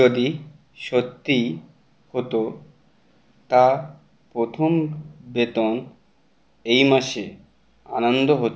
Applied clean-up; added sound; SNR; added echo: none; none; none; none.